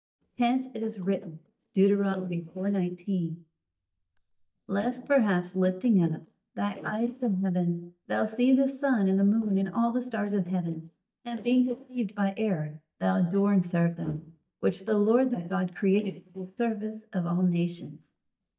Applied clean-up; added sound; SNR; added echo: neural mask model DeepFilterNet 3.